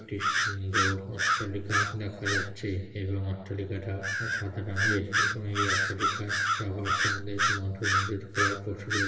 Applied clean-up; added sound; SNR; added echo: none; Bird vocalization, bird call, bird song; -3 dB; reverberation time 1.3 s.